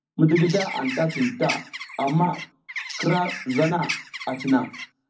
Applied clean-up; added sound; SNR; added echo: none; Bird; 10 dB; reverberation time 0.4 s.